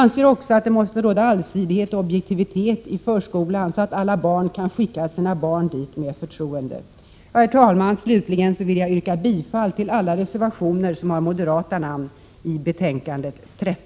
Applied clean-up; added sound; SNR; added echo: none; none; none; none.